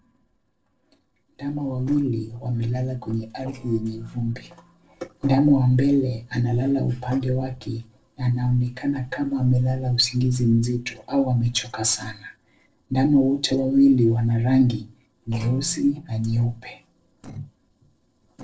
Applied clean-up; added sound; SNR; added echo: neural separator model SepFormer DNS4.